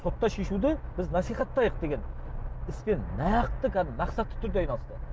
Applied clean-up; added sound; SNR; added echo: none; none; none; none.